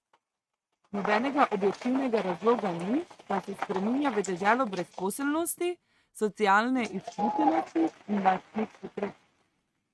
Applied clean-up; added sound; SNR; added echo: neural mask model RNNoise.